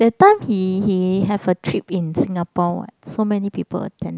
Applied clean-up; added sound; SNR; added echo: none; none; none; none.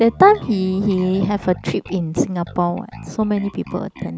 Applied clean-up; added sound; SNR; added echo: none; Bass guitar; 19 dB; none.